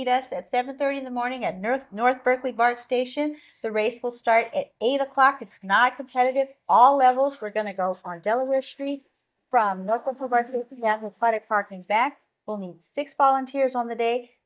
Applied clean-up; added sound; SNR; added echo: neural mask model DeepFilterNet 3.